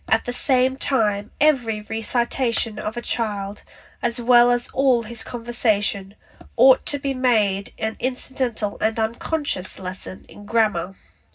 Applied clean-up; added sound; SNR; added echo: none; none; none; reverberation time 0.4 s.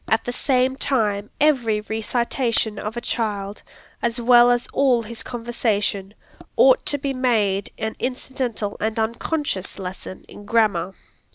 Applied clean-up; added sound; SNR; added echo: none; none; none; none.